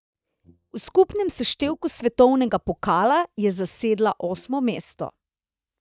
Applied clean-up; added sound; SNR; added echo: neural mask model DeepFilterNet 3.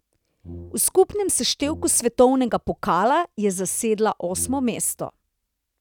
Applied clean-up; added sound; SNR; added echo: none; Brass instrument; 19 dB; none.